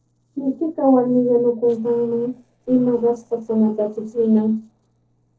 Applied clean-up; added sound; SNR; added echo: neural separator model SepFormer DNS4.